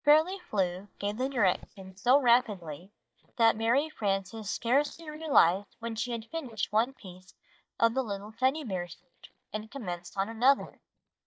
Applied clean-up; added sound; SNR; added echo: neural mask model DeepFilterNet 3.